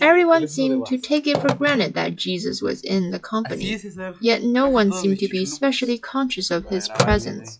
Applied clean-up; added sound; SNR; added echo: classical method log-MMSE.